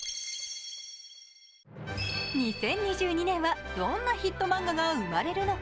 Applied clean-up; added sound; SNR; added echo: none; none; none; none.